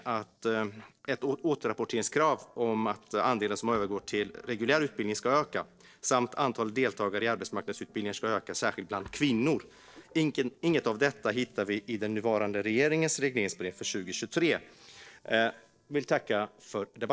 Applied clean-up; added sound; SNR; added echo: neural separator model SepFormer DNS4.